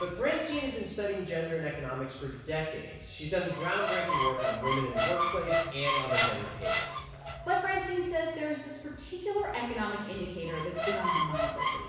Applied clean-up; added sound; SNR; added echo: none; Squeak; 1 dB; reverberation time 1.1 s.